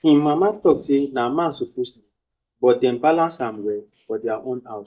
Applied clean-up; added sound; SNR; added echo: neural mask model DeepFilterNet 3.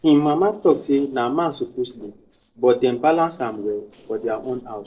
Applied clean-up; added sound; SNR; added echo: neural separator model SepFormer DNS4.